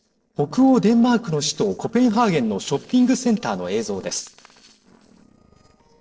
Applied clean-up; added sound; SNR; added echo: neural separator model SepFormer DNS4.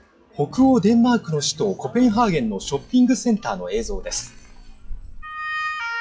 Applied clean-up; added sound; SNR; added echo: classical method WPE with log-MMSE.